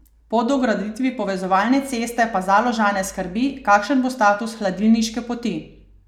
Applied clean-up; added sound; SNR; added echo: none; none; none; none.